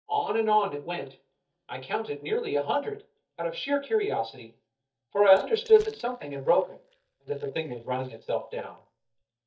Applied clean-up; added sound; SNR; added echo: neural mask model DeepFilterNet 3.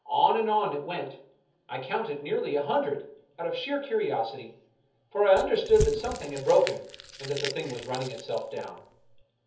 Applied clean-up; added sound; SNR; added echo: none; Crumpling, crinkling / Crushing; 10 dB; reverberation time 0.7 s.